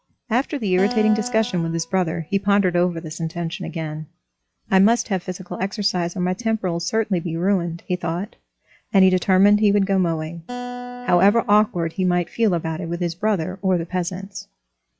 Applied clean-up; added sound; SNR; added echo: classical method log-MMSE.